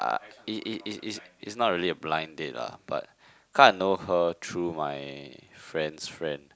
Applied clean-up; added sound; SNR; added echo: none; none; none; none.